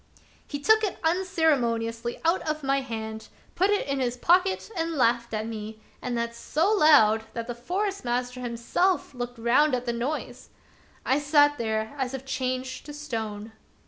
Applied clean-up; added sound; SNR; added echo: none; none; none; none.